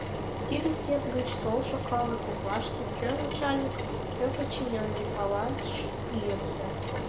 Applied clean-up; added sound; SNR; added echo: none; Engine; 0 dB; reverberation time 0.6 s.